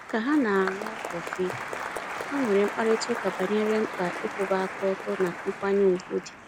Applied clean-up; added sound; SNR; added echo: none; Applause; 8 dB; none.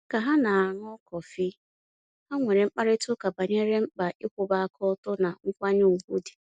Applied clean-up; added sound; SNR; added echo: none; none; none; none.